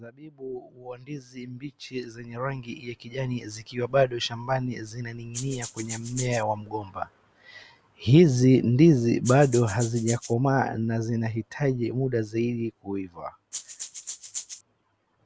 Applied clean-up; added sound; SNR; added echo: none; Rattle (instrument); 12 dB; none.